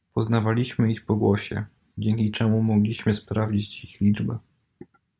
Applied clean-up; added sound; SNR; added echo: none; none; none; none.